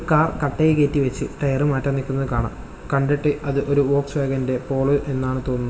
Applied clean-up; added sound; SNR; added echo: none; none; none; reverberation time 1.7 s.